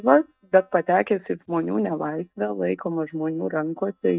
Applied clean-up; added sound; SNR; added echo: neural mask model DeepFilterNet 3.